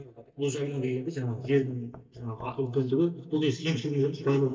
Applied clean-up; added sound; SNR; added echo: neural mask model DeepFilterNet 3.